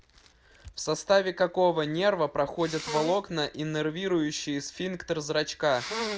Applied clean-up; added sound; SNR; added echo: none; Sneeze; 14 dB; none.